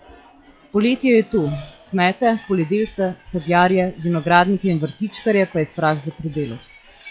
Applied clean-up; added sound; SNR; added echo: classical method log-MMSE.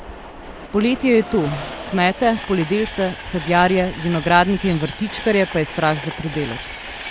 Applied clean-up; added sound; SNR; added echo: none; Train; 12 dB; none.